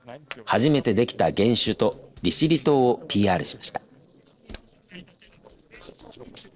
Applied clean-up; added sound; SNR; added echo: neural separator model SepFormer DNS4.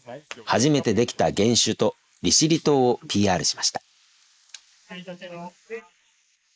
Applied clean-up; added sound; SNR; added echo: neural mask model Resemble Enhance denoiser.